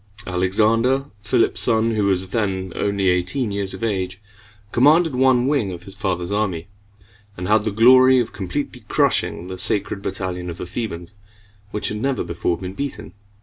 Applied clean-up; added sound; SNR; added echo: none; none; none; none.